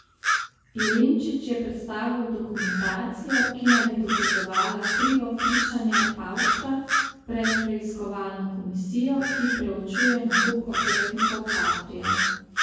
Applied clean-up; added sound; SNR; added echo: none; Bird vocalization, bird call, bird song; 0 dB; reverberation time 1.3 s.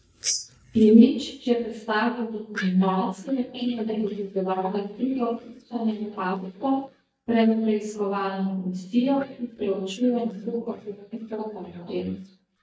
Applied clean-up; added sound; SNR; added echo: neural mask model DeepFilterNet 3.